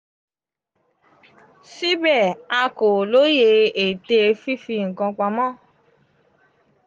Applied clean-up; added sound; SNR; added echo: none; none; none; none.